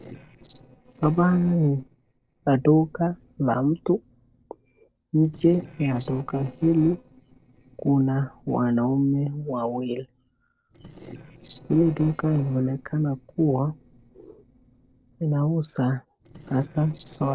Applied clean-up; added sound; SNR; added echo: neural separator model SepFormer DNS4.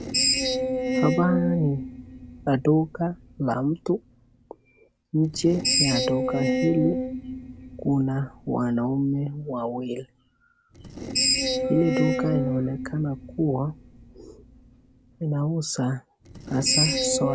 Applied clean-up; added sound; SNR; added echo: none; Screech; 2 dB; none.